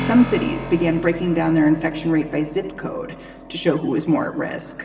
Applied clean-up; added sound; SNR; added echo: none; Keyboard (musical); 12 dB; reverberation time 2.3 s.